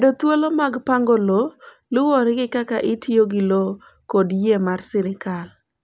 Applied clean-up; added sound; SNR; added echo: none; none; none; none.